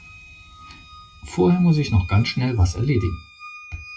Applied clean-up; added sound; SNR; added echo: classical method WPE with log-MMSE.